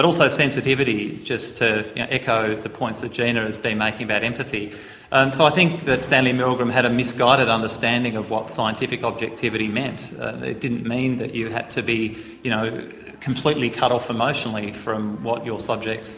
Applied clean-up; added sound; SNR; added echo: none; none; none; none.